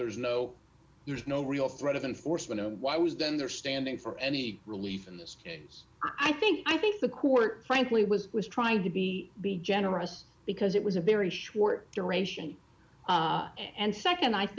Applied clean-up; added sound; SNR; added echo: none; none; none; none.